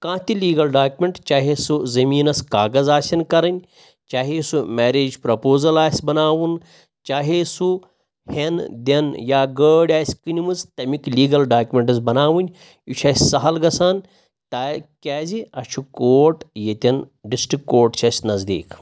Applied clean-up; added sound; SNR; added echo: none; none; none; none.